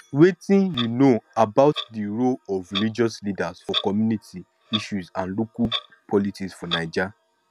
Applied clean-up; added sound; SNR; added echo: none; Clock; 13 dB; none.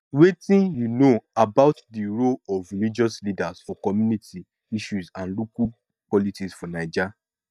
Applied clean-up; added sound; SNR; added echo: neural mask model DeepFilterNet 3.